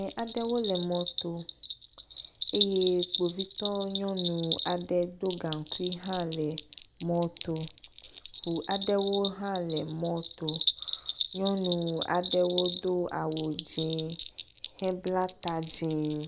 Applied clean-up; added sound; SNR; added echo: none; Bell; 6 dB; none.